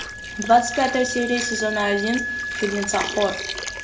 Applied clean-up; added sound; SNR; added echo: none; Wind instrument, woodwind instrument + Water; 6 dB; none.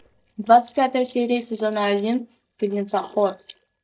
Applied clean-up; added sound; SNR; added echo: neural mask model DeepFilterNet 3.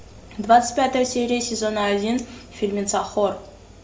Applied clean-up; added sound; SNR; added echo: none; none; none; none.